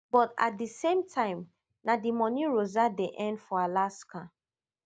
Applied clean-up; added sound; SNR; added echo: none; none; none; none.